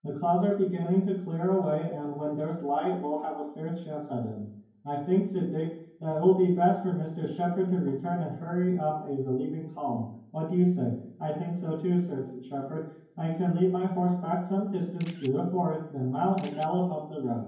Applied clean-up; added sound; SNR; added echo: none; Camera; 20 dB; reverberation time 0.9 s.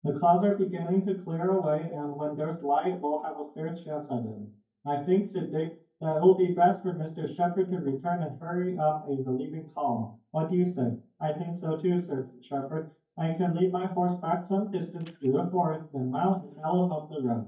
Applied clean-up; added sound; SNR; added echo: neural mask model DeepFilterNet 3.